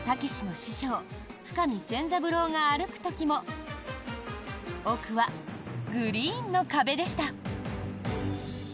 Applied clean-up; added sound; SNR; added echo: none; none; none; none.